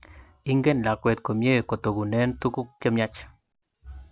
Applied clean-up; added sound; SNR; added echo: none; none; none; none.